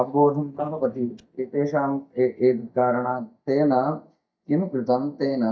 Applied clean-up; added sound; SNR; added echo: neural mask model DeepFilterNet 3.